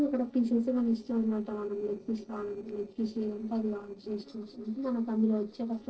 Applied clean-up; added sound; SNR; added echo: neural separator model SepFormer DNS4.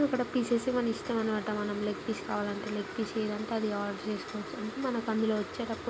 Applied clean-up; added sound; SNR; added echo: none; none; none; none.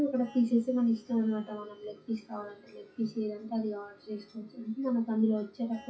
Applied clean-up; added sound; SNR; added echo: classical method WPE with log-MMSE.